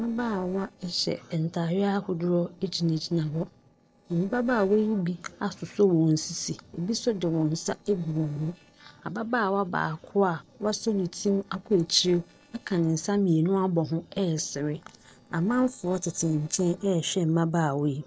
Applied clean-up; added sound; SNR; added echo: neural separator model SepFormer DNS4.